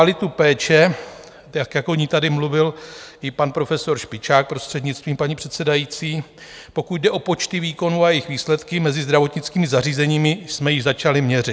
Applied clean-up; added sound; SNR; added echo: none; none; none; none.